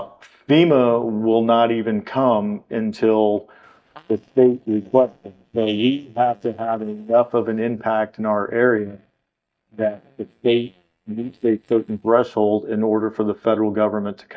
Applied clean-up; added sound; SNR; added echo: neural mask model DeepFilterNet 3.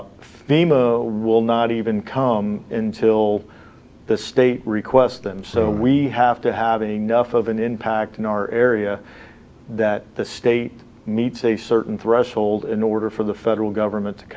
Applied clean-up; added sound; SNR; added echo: none; none; none; none.